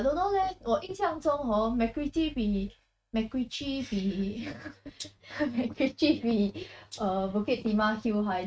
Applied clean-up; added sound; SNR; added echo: neural mask model RNNoise.